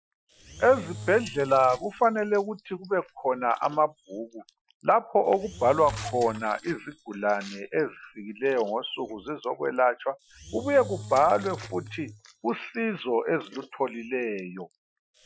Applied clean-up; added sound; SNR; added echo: classical method Wiener filter.